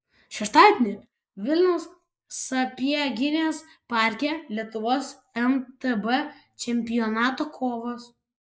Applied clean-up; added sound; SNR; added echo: neural mask model Resemble Enhance denoiser.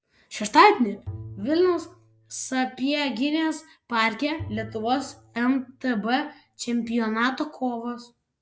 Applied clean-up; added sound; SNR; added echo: none; Bowed string instrument; 19 dB; none.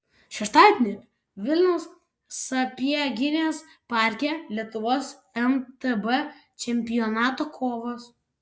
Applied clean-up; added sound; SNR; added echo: none; none; none; none.